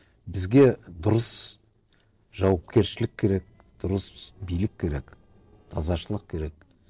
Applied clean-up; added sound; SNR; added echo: neural separator model SepFormer DNS4.